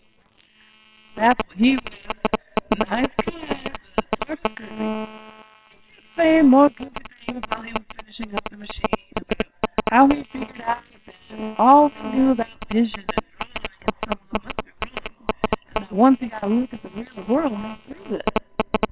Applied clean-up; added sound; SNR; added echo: neural separator model SepFormer WHAMR!.